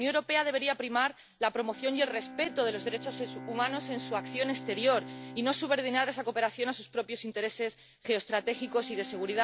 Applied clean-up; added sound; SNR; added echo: none; Bowed string instrument; 15 dB; none.